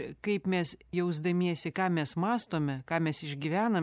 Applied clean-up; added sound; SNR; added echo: none; none; none; none.